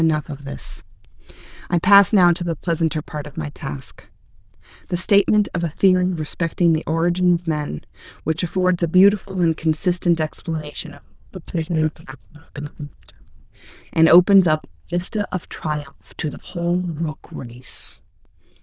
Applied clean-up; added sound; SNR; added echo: neural diffusion model UNIVERSE++.